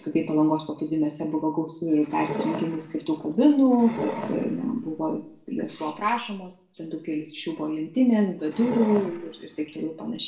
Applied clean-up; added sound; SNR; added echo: none; Wood; 10 dB; reverberation time 0.5 s.